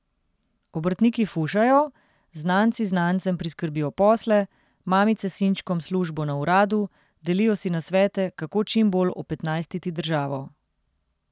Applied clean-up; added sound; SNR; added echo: none; none; none; none.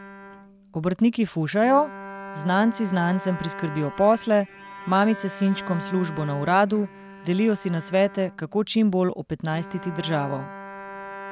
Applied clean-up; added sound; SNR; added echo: none; Bowed string instrument; 15 dB; none.